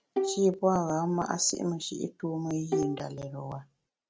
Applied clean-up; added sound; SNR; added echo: none; Bowed string instrument; 5 dB; none.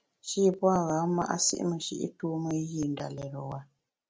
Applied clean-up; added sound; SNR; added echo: none; none; none; none.